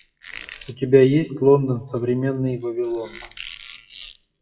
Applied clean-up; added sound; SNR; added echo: classical method WPE with log-MMSE.